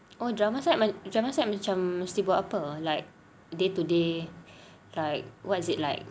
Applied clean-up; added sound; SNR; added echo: none; none; none; none.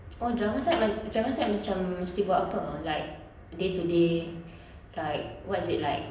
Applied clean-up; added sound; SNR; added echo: none; Aircraft; 18 dB; reverberation time 0.8 s.